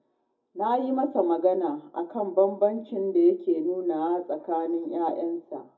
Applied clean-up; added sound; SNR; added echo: none; none; none; reverberation time 0.4 s.